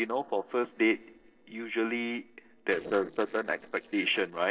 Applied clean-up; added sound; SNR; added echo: neural separator model SepFormer DNS4.